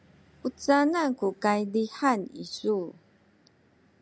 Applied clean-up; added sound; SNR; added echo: none; none; none; none.